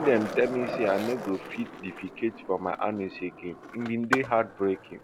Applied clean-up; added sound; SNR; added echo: none; Skateboard; 8 dB; none.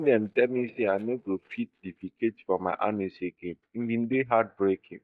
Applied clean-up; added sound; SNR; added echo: neural mask model DeepFilterNet 3.